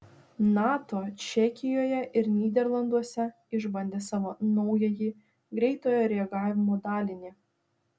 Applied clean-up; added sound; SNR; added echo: none; none; none; none.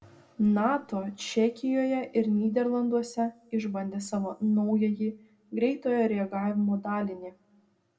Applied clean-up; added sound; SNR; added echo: none; none; none; reverberation time 0.4 s.